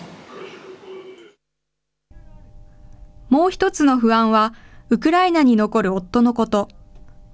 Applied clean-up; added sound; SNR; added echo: none; none; none; none.